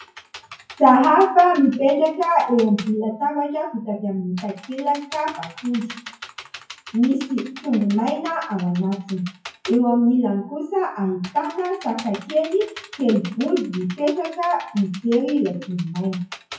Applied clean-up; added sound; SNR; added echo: classical method WPE with log-MMSE.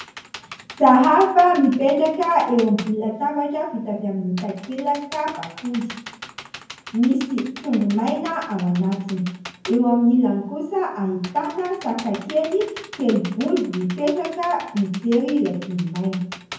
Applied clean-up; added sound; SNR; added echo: none; Computer keyboard; 19 dB; reverberation time 0.9 s.